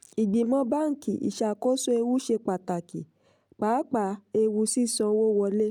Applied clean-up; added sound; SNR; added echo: none; none; none; none.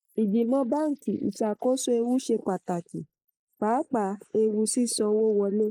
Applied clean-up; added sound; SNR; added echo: neural mask model Resemble Enhance denoiser.